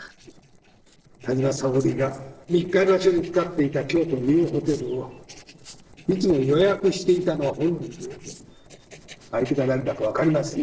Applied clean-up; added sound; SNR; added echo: neural separator model SepFormer DNS4.